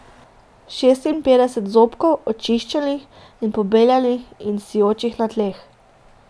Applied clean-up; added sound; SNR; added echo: none; none; none; none.